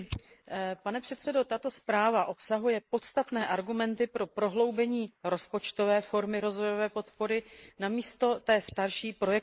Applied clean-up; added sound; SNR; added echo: neural mask model Resemble Enhance denoiser.